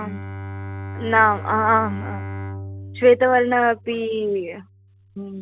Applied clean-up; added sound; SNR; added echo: none; Bowed string instrument; 12 dB; none.